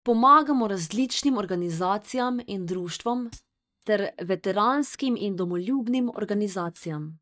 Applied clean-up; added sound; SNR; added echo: neural mask model DeepFilterNet 3.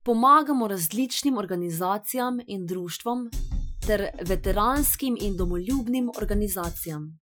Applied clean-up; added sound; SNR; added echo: classical method Wiener filter.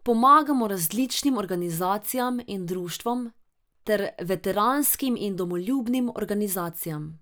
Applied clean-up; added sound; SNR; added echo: none; none; none; none.